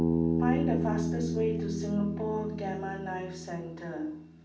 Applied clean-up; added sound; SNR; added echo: none; Bass guitar; -3 dB; reverberation time 0.4 s.